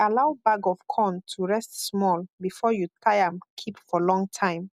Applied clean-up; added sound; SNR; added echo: none; none; none; none.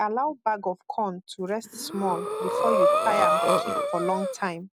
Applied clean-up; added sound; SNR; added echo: none; Breathing; -4 dB; none.